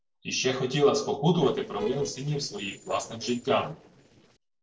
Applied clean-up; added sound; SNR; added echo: neural separator model SepFormer DNS4.